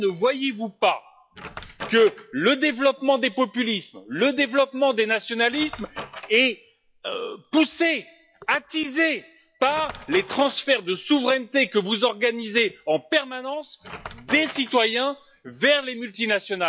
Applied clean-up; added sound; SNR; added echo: classical method log-MMSE.